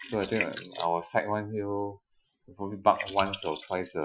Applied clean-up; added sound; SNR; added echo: classical method Wiener filter.